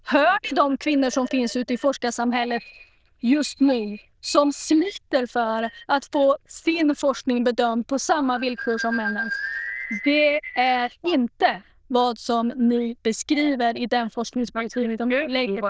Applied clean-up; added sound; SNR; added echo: neural diffusion model UNIVERSE++.